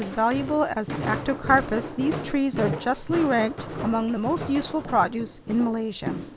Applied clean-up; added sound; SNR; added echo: none; Walk, footsteps; 8 dB; none.